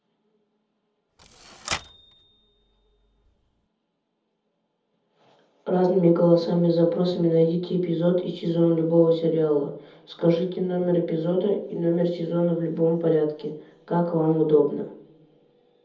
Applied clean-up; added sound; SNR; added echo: none; Typewriter; 16 dB; reverberation time 0.6 s.